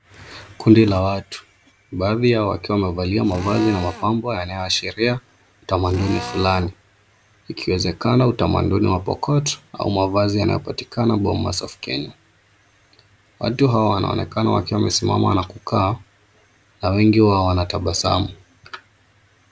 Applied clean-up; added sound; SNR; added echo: none; Drill; 13 dB; none.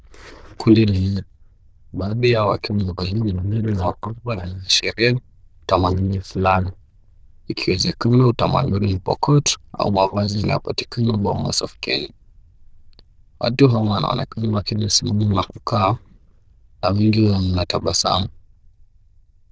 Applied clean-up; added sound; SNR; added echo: neural diffusion model UNIVERSE++.